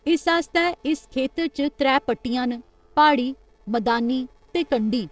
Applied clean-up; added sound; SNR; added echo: neural separator model SepFormer DNS4.